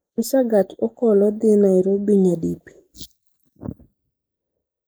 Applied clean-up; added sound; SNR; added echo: neural mask model Resemble Enhance denoiser.